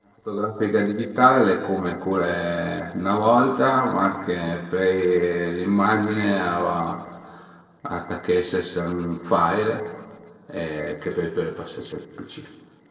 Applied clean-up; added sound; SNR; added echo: neural separator model SepFormer DNS4.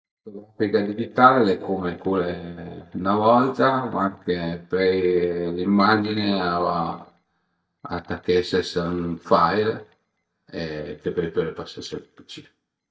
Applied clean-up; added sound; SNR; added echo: neural mask model DeepFilterNet 3.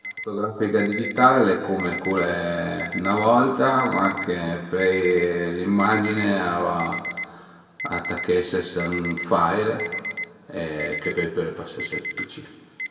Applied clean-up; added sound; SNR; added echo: none; Alarm; 10 dB; reverberation time 1.5 s.